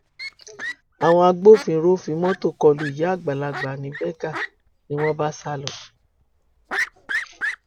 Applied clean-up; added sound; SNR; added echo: none; Fowl; 12 dB; none.